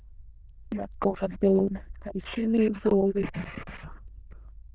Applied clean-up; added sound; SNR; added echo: neural diffusion model UNIVERSE++.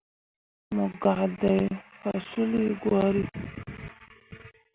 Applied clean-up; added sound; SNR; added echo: none; none; none; none.